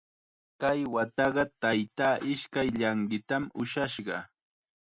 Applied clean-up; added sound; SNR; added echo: none; none; none; none.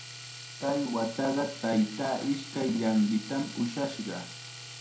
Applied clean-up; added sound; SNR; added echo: none; Domestic sounds, home sounds; 13 dB; reverberation time 0.4 s.